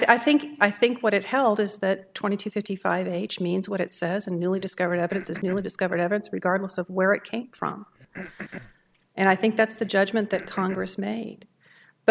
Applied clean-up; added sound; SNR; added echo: none; Cough; 18 dB; none.